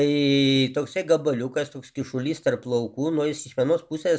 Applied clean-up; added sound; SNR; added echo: none; none; none; none.